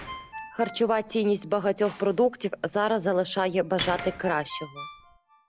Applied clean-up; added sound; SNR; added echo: none; Slam + Ringtone; 15 dB; none.